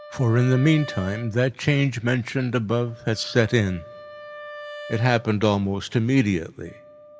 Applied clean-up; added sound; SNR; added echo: none; Wind instrument, woodwind instrument; 18 dB; none.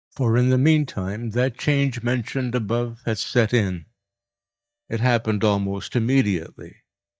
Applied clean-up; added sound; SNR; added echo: neural mask model DeepFilterNet 3.